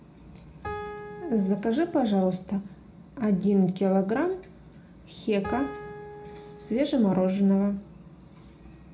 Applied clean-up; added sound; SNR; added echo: none; Piano; 12 dB; reverberation time 0.3 s.